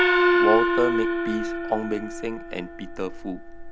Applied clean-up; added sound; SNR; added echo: none; Gong; -4 dB; none.